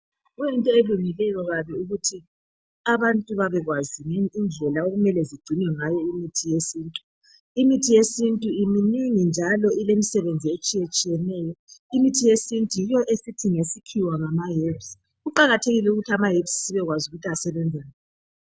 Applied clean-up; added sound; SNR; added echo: none; none; none; none.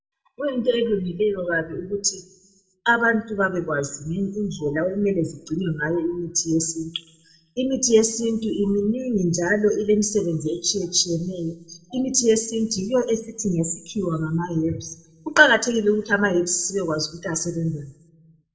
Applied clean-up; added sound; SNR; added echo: none; none; none; reverberation time 0.5 s.